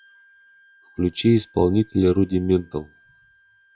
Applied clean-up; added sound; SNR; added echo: classical method log-MMSE.